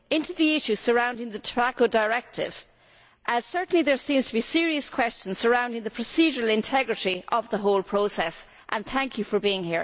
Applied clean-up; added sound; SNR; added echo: none; none; none; none.